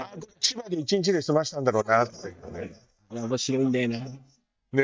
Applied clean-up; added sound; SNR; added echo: neural mask model DeepFilterNet 3.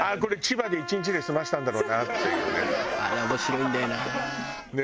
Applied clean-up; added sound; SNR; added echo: none; Trumpet; 13 dB; none.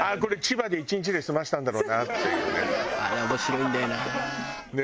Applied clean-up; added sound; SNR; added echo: none; none; none; none.